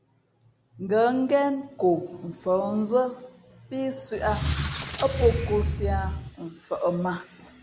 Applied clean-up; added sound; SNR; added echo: none; Squeak; -3 dB; none.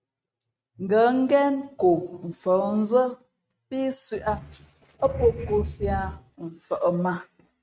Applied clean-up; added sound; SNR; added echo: neural mask model RNNoise.